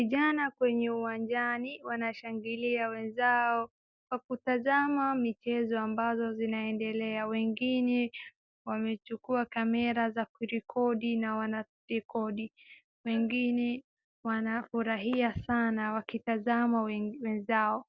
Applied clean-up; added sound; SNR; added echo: none; none; none; none.